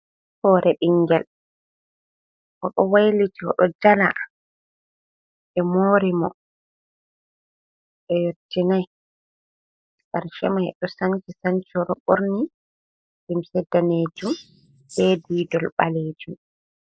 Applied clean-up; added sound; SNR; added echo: neural mask model Resemble Enhance denoiser.